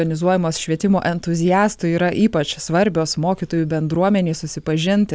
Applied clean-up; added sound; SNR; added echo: none; none; none; none.